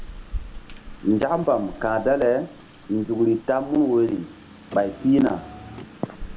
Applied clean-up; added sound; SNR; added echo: none; Car + Rain; 14 dB; none.